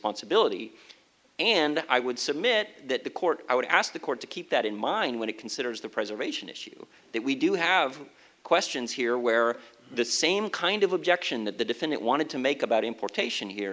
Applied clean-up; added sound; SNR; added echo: none; none; none; none.